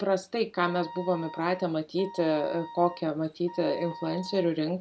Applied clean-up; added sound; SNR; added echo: none; Wind instrument, woodwind instrument; 15 dB; none.